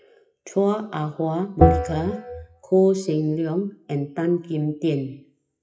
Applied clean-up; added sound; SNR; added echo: classical method WPE with log-MMSE.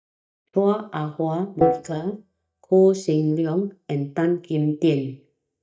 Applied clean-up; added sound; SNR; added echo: neural mask model DeepFilterNet 3.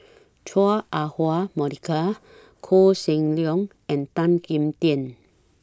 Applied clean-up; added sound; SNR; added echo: none; none; none; none.